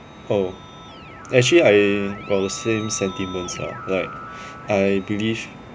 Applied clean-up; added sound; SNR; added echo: none; Keyboard (musical); 17 dB; none.